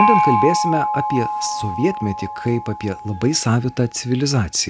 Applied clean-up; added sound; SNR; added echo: none; Gong; 2 dB; none.